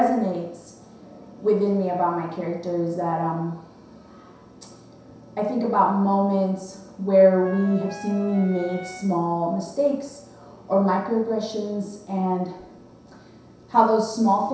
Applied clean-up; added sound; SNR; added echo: none; Wind instrument, woodwind instrument; 14 dB; reverberation time 0.7 s.